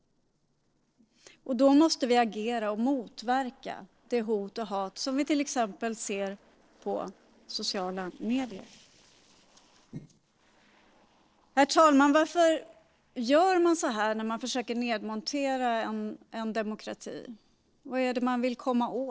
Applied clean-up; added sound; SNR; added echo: neural separator model SepFormer DNS4.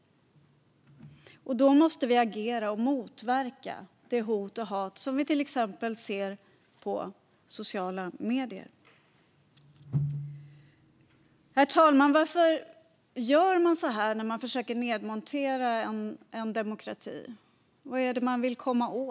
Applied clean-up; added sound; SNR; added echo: none; none; none; none.